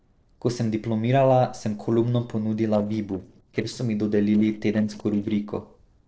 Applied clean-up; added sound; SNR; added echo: neural separator model SepFormer DNS4.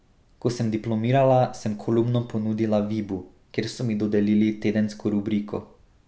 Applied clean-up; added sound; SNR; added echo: none; none; none; none.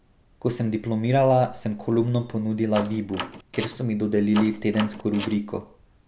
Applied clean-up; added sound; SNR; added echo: none; Door; 12 dB; none.